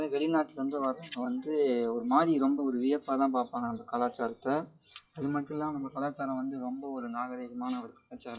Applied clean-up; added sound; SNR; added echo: classical method WPE with log-MMSE.